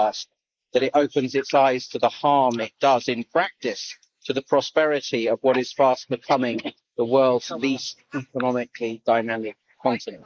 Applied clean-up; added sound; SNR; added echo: neural mask model Resemble Enhance denoiser.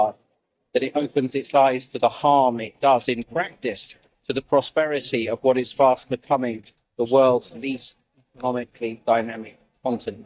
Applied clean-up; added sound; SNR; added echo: neural mask model DeepFilterNet 3.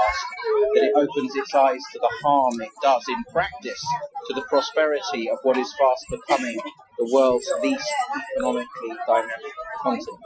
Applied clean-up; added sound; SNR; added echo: classical method Wiener filter.